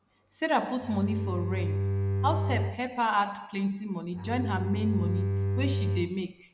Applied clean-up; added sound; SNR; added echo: none; Bowed string instrument; -1 dB; none.